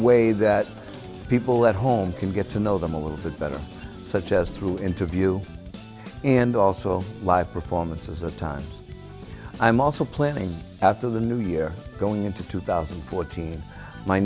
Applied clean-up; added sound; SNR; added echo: none; none; none; none.